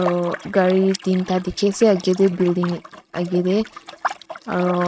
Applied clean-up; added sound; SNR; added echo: neural mask model RNNoise.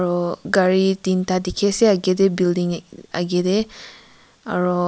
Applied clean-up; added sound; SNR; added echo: none; none; none; none.